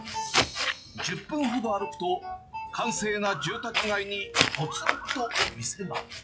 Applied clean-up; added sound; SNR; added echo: classical method log-MMSE.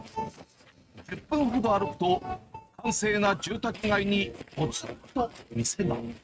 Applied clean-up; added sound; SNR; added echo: neural mask model RNNoise.